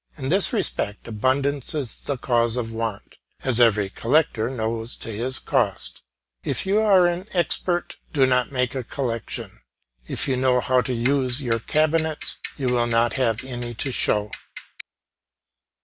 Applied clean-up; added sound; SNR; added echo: none; Clock; 14 dB; none.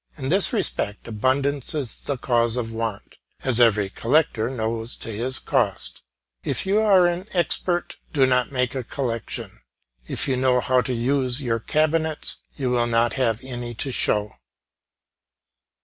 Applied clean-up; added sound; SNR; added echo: none; none; none; none.